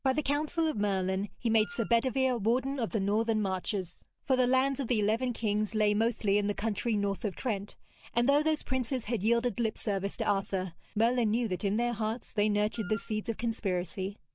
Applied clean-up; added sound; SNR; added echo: none; Wind instrument, woodwind instrument; 17 dB; none.